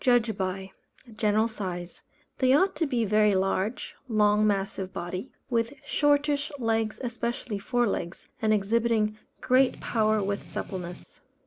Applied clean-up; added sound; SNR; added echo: none; Strum; 17 dB; none.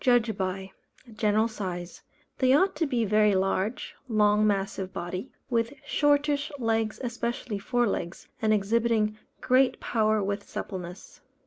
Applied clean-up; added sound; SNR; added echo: none; none; none; none.